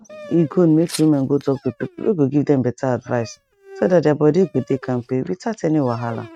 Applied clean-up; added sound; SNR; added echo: neural mask model RNNoise.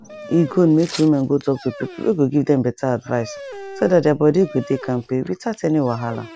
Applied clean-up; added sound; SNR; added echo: none; Dog + Tearing; 17 dB; none.